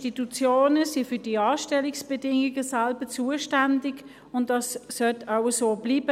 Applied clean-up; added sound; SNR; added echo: none; none; none; none.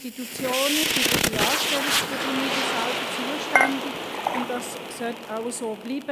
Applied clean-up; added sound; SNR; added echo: none; Dishes, pots, and pans / Chink, clink + Fire; -5 dB; none.